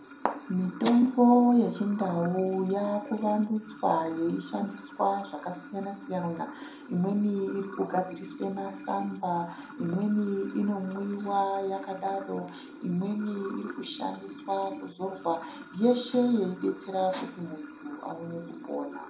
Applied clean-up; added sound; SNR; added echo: none; Sink (filling or washing) / Water; 15 dB; reverberation time 0.4 s.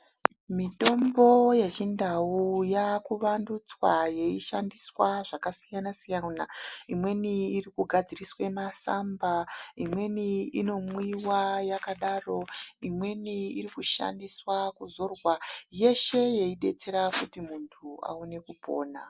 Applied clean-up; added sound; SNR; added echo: none; none; none; none.